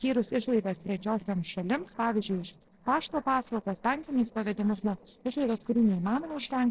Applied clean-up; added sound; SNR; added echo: neural separator model SepFormer DNS4.